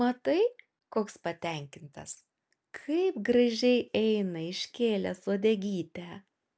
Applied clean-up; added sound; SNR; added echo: none; none; none; none.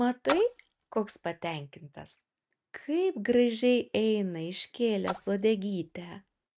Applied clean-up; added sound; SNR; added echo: neural mask model RNNoise.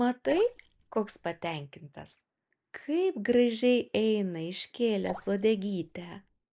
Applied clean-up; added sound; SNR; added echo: neural mask model Resemble Enhance denoiser.